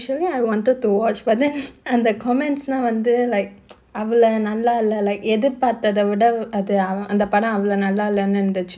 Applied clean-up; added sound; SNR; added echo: none; none; none; none.